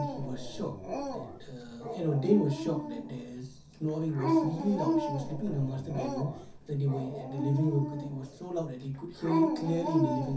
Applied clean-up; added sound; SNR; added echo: none; Dog; 2 dB; reverberation time 0.3 s.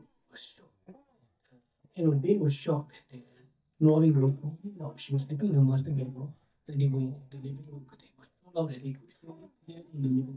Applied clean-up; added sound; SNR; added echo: neural mask model DeepFilterNet 3.